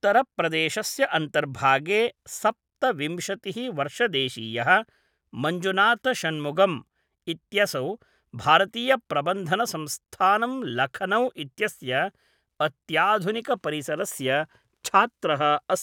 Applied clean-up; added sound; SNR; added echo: none; none; none; none.